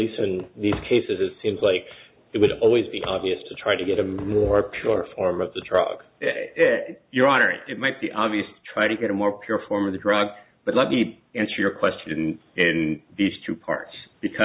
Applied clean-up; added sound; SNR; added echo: none; none; none; none.